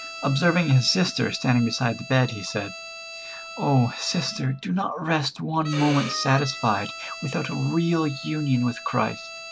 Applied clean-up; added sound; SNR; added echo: none; Bowed string instrument; 13 dB; none.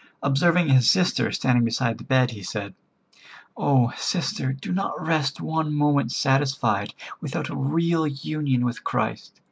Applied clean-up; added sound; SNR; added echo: none; none; none; none.